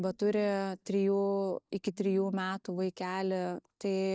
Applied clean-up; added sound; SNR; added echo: neural mask model DeepFilterNet 3.